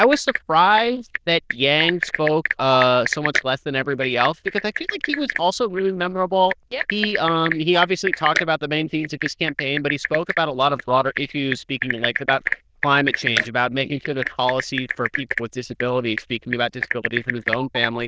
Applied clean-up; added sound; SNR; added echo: neural diffusion model UNIVERSE++.